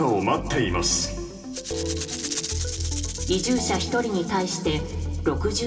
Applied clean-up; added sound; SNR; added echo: none; Rattle (instrument); 11 dB; reverberation time 2.2 s.